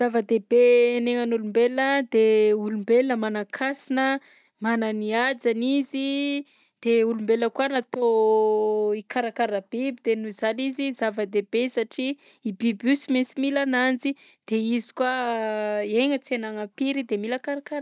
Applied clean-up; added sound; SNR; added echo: none; none; none; none.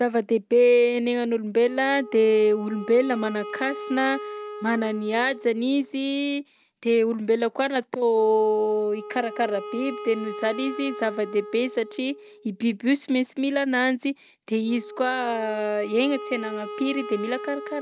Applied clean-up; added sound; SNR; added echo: none; Wind instrument, woodwind instrument; 14 dB; none.